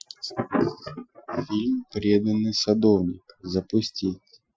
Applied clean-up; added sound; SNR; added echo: classical method Wiener filter.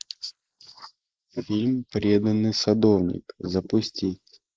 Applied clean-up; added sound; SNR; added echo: neural mask model Resemble Enhance denoiser.